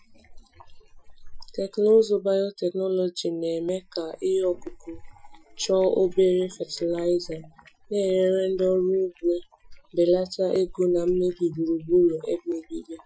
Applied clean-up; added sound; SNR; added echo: classical method Wiener filter.